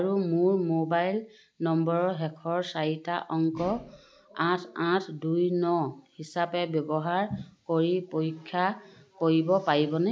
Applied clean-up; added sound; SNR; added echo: none; none; none; none.